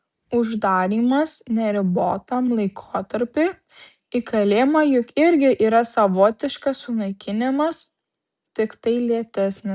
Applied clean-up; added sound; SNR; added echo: none; none; none; none.